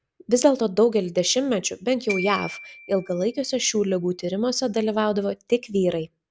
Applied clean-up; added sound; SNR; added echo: none; Glockenspiel; 15 dB; none.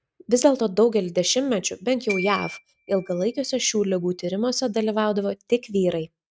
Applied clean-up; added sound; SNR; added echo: neural mask model RNNoise.